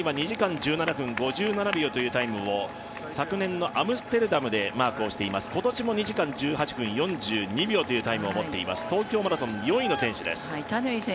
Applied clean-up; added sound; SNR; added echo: none; none; none; none.